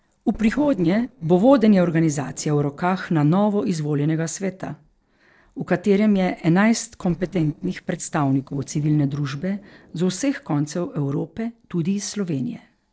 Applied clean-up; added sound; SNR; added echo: neural separator model SepFormer DNS4.